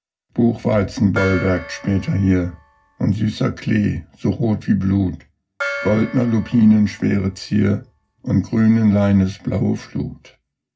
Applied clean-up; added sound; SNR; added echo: none; Gong; 15 dB; reverberation time 0.4 s.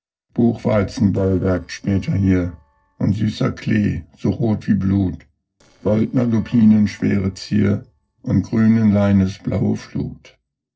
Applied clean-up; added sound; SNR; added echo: neural separator model SepFormer DNS4.